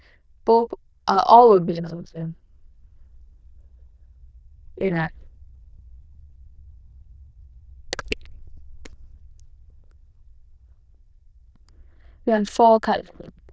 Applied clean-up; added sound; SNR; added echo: neural diffusion model UNIVERSE++.